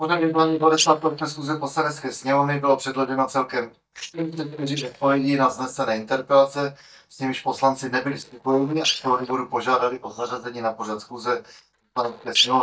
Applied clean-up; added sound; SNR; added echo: neural mask model DeepFilterNet 3.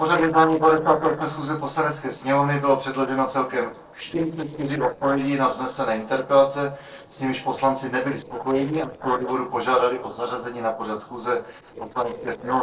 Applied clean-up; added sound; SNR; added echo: neural separator model SepFormer DNS4.